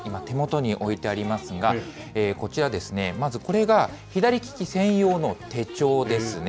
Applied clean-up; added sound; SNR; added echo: none; none; none; none.